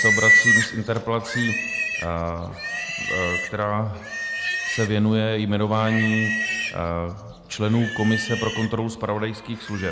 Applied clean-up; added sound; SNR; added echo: none; Livestock, farm animals, working animals; 1 dB; none.